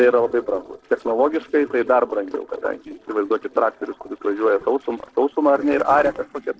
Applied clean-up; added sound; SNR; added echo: neural separator model SepFormer DNS4.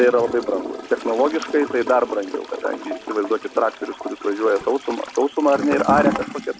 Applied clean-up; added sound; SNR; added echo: none; Toilet flush / Gurgling; 9 dB; none.